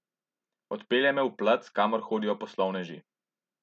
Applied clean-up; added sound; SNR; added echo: none; none; none; none.